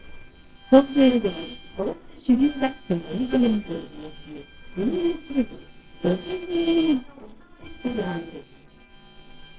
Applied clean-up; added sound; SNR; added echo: neural separator model SepFormer WHAMR!.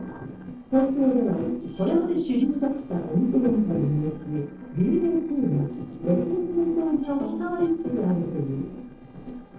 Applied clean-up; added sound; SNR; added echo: neural separator model SepFormer DNS4.